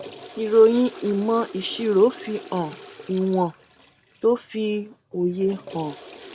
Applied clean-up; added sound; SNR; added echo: none; Toilet flush / Water; 19 dB; none.